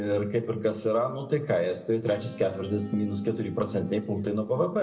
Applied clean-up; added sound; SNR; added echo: none; Electric guitar / Bass guitar; 17 dB; reverberation time 1.2 s.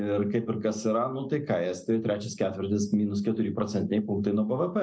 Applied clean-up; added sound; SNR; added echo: none; none; none; none.